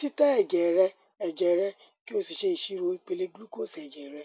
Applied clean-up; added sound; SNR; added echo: none; none; none; none.